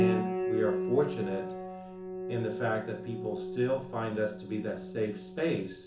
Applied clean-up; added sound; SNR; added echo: none; Piano; 2 dB; reverberation time 0.7 s.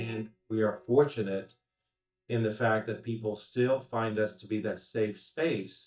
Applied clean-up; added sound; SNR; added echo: neural mask model DeepFilterNet 3.